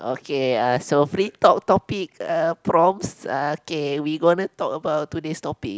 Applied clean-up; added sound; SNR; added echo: none; none; none; none.